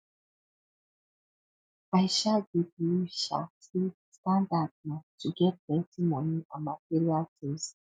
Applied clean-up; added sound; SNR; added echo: none; none; none; none.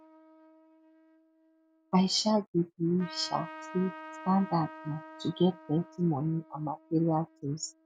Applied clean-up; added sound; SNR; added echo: none; Trumpet; 18 dB; none.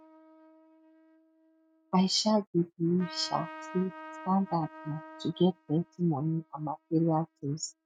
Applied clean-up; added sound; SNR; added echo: neural mask model RNNoise.